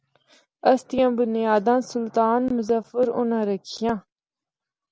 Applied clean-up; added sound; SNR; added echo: none; none; none; none.